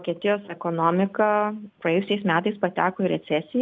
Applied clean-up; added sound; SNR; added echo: none; none; none; none.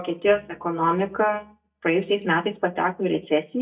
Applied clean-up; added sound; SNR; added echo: neural mask model DeepFilterNet 3.